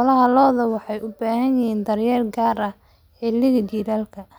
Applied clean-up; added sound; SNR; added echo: none; none; none; none.